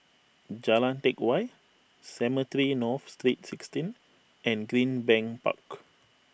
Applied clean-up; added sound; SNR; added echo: none; none; none; none.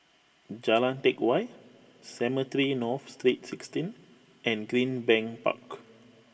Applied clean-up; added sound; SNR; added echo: none; none; none; reverberation time 0.4 s.